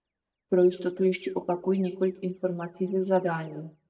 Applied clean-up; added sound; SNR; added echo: neural mask model DeepFilterNet 3.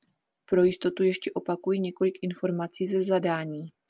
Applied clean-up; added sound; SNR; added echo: none; none; none; none.